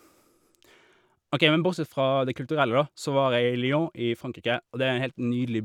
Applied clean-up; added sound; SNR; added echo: none; none; none; none.